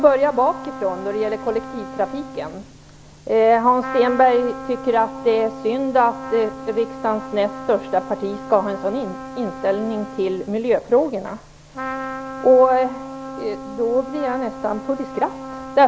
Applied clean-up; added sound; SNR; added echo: none; Trumpet; 12 dB; none.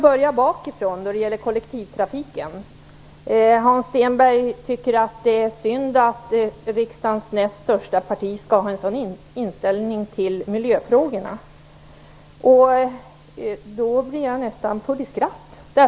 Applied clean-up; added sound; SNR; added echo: none; none; none; none.